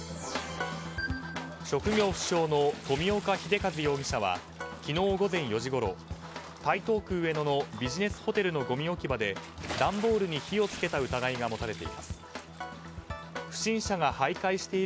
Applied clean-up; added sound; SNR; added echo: none; Bathtub (filling or washing) / Splash, splatter; 17 dB; none.